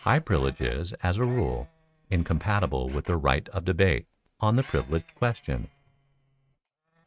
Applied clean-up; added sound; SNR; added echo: neural mask model RNNoise.